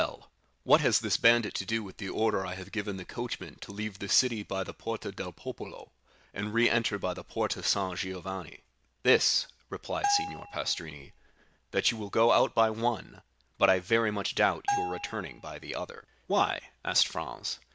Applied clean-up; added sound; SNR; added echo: none; Bell; 6 dB; none.